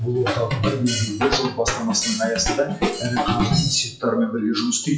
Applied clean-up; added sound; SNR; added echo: classical method WPE with log-MMSE.